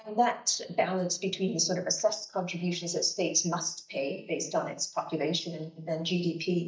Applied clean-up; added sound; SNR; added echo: neural mask model DeepFilterNet 3.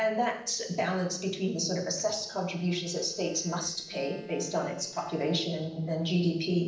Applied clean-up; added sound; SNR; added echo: neural separator model SepFormer DNS4.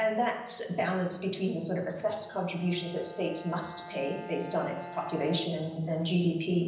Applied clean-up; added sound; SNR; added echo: none; Bowed string instrument; 17 dB; reverberation time 0.9 s.